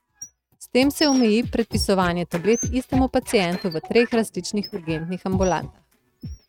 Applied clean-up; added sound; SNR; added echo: neural mask model RNNoise.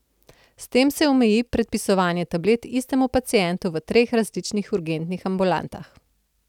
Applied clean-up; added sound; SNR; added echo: none; none; none; none.